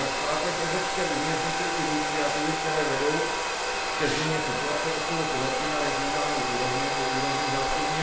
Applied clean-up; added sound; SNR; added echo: none; Domestic sounds, home sounds; -3 dB; reverberation time 1.0 s.